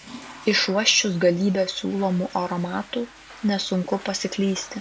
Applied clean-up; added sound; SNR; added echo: none; Toilet flush / Water; 20 dB; none.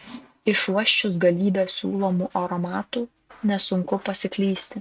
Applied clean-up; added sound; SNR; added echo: neural mask model RNNoise.